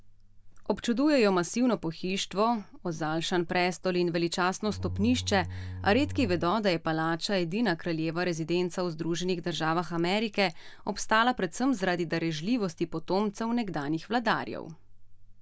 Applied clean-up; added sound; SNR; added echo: none; Bowed string instrument; 9 dB; none.